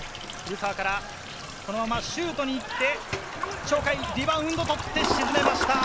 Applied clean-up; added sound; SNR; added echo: none; Toilet flush; 4 dB; none.